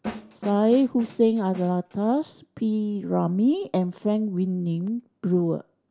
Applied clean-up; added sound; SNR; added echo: none; Snare drum; 15 dB; none.